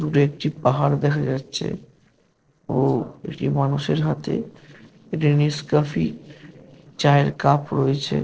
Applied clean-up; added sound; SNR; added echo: neural separator model SepFormer DNS4.